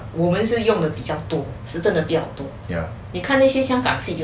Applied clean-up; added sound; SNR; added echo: none; none; none; none.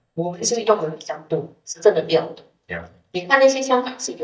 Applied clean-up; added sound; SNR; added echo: neural mask model DeepFilterNet 3.